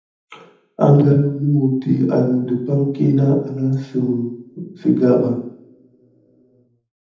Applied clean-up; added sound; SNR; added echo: none; none; none; reverberation time 0.8 s.